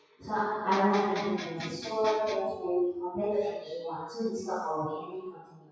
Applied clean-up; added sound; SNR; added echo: classical method WPE with log-MMSE.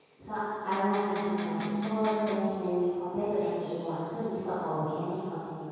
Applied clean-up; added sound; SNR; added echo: none; Electric guitar; 2 dB; reverberation time 2.2 s.